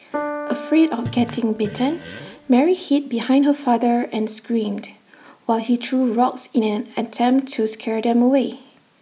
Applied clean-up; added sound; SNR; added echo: none; Piano + Fart; 11 dB; none.